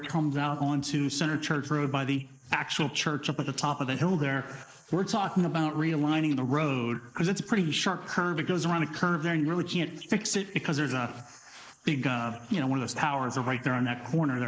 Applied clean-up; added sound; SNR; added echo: neural mask model Resemble Enhance denoiser.